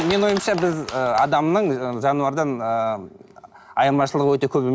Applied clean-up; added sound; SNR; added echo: none; none; none; none.